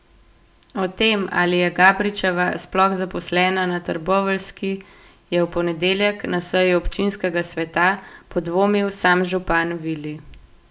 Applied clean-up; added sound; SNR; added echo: none; none; none; none.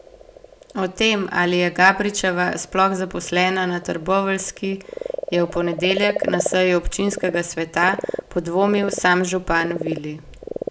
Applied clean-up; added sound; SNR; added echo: none; Frog; 11 dB; none.